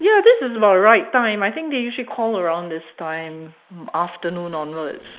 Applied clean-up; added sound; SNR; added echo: neural mask model Resemble Enhance denoiser.